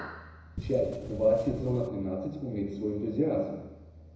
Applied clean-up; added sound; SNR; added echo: none; Wind; 11 dB; reverberation time 1.0 s.